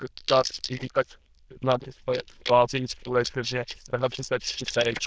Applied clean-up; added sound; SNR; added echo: neural diffusion model UNIVERSE++.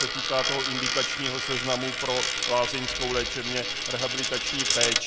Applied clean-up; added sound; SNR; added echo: none; Coin (dropping); -3 dB; none.